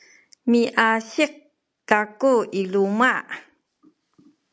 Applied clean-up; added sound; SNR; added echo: none; none; none; none.